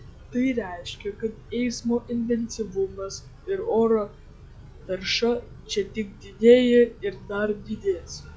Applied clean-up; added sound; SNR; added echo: classical method log-MMSE.